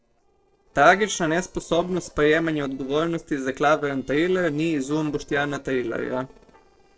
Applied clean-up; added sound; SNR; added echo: neural separator model SepFormer DNS4.